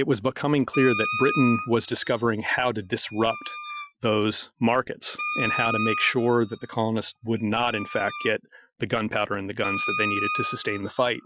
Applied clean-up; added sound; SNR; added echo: classical method Wiener filter.